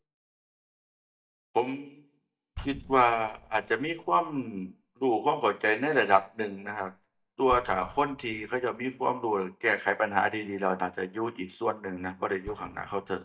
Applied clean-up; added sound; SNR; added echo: neural mask model DeepFilterNet 3.